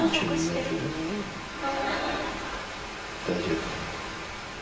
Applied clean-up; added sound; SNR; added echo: none; Thunder; 13 dB; reverberation time 2.0 s.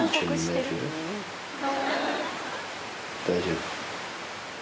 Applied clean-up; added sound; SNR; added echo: none; none; none; none.